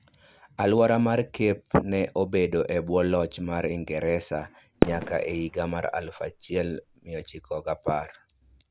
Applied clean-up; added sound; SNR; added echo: none; Fireworks; 5 dB; none.